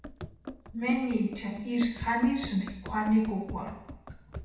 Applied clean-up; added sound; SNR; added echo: none; Run; 13 dB; reverberation time 0.8 s.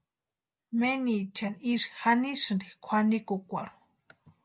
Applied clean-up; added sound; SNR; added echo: none; none; none; none.